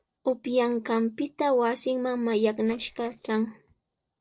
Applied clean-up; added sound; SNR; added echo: neural separator model SepFormer DNS4.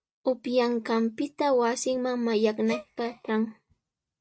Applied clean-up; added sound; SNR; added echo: neural mask model RNNoise.